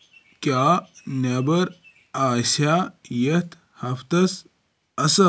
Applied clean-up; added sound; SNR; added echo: none; none; none; none.